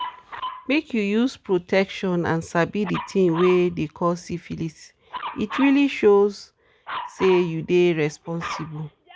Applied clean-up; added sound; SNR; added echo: none; Dog; 14 dB; none.